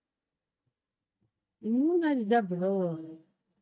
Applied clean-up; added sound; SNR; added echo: neural mask model DeepFilterNet 3.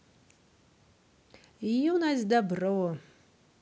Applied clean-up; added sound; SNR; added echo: none; none; none; none.